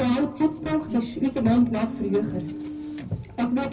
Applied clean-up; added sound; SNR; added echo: none; Car; 11 dB; reverberation time 0.4 s.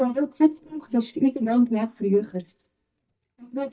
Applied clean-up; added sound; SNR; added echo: neural mask model DeepFilterNet 3.